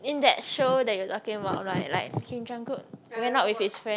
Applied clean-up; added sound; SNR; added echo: none; none; none; none.